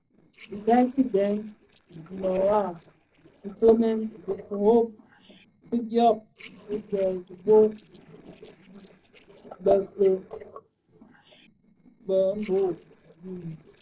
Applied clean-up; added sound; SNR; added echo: neural separator model SepFormer DNS4.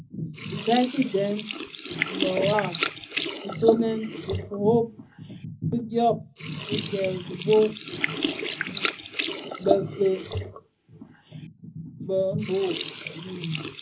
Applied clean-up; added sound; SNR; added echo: none; Sink (filling or washing); 6 dB; reverberation time 0.4 s.